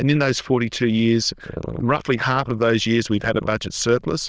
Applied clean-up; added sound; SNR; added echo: neural diffusion model UNIVERSE++.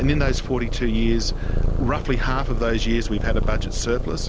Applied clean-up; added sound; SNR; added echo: none; Purr; -3 dB; none.